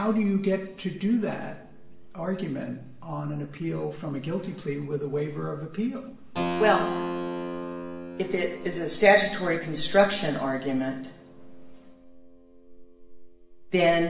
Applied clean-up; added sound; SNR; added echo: none; Keyboard (musical); 11 dB; reverberation time 0.7 s.